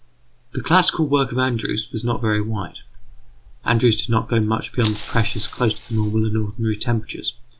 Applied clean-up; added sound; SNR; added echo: none; Fire + Meow; 19 dB; none.